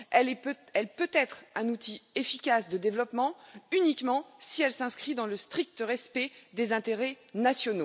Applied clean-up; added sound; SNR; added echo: none; none; none; none.